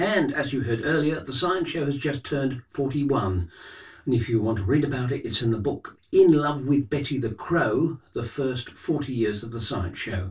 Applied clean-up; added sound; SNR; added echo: none; none; none; reverberation time 0.1 s.